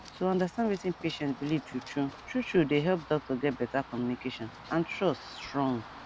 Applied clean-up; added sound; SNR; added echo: none; Run; 17 dB; none.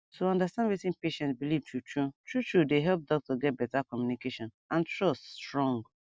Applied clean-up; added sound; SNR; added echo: none; none; none; none.